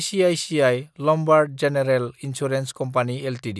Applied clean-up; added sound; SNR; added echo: none; none; none; none.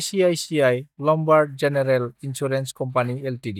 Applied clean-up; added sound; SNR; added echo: neural mask model DeepFilterNet 3.